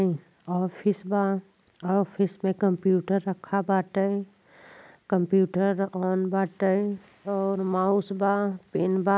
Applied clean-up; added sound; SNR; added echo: none; none; none; none.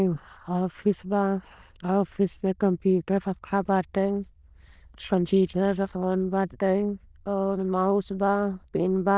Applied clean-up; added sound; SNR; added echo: neural diffusion model UNIVERSE++.